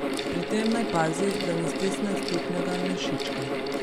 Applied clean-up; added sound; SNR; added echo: none; Mechanical fan; -1 dB; none.